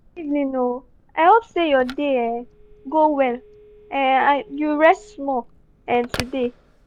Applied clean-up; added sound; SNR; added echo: none; Telephone; 20 dB; none.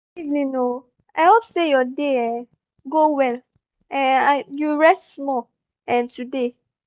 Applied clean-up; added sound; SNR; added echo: none; none; none; none.